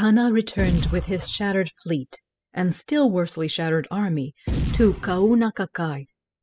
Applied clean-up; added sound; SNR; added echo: classical method spectral subtraction.